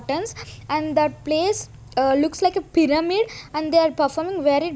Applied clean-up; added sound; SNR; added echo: none; none; none; none.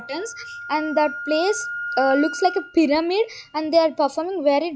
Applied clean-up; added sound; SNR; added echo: classical method log-MMSE.